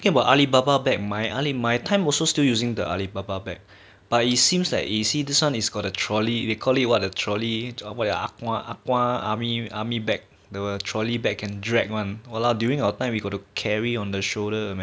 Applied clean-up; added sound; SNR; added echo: none; none; none; none.